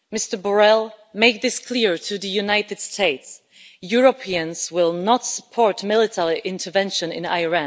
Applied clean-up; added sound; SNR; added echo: none; none; none; none.